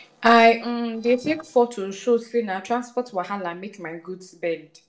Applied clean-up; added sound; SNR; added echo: neural separator model SepFormer DNS4.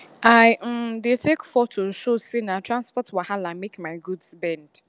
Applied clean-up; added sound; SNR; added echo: none; none; none; none.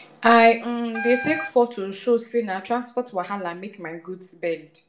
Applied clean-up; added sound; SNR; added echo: none; Wind instrument, woodwind instrument; 10 dB; reverberation time 0.4 s.